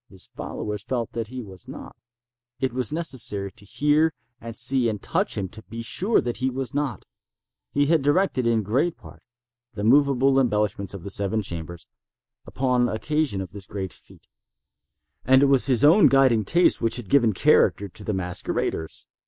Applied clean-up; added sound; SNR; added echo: neural mask model Resemble Enhance denoiser.